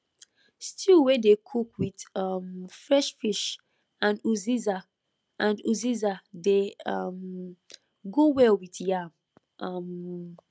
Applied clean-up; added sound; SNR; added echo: none; none; none; none.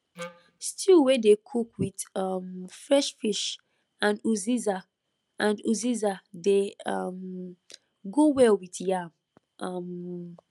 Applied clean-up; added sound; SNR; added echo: none; Wind instrument, woodwind instrument; 16 dB; none.